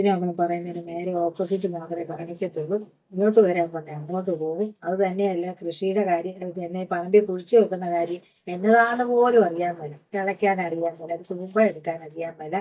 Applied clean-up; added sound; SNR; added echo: neural mask model DeepFilterNet 3.